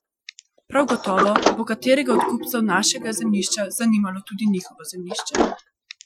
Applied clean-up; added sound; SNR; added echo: classical method Wiener filter.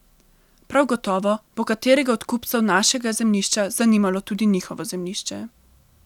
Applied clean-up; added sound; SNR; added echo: none; none; none; none.